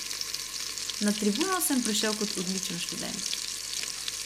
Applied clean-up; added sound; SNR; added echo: none; Frying (food); 2 dB; none.